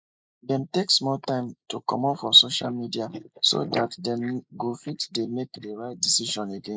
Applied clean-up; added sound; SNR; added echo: neural mask model Resemble Enhance denoiser.